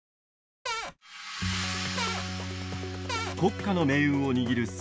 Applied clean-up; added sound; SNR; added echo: none; Cupboard open or close / Door; 5 dB; none.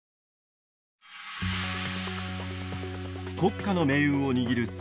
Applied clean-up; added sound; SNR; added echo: none; none; none; none.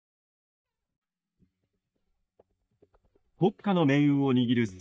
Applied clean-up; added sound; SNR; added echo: neural mask model DeepFilterNet 3.